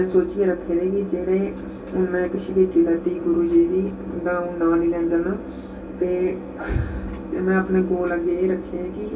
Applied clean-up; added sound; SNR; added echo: none; none; none; reverberation time 0.1 s.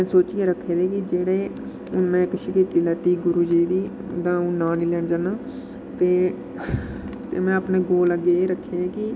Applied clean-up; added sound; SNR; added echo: none; none; none; none.